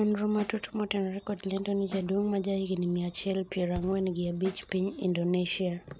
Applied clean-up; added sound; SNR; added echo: none; Fireworks + Snare drum; 19 dB; none.